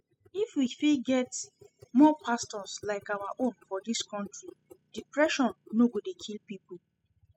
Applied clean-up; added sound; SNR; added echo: classical method spectral subtraction.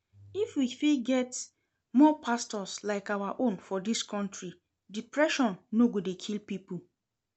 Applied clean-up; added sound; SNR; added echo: none; none; none; none.